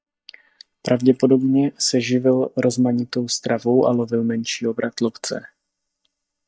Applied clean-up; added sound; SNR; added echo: neural mask model DeepFilterNet 3.